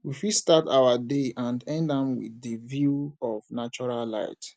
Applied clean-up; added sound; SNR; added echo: none; none; none; none.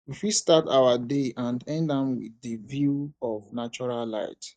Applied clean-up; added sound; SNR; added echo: neural mask model DeepFilterNet 3.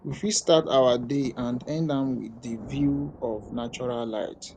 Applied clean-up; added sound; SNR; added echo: none; Thunder; 17 dB; none.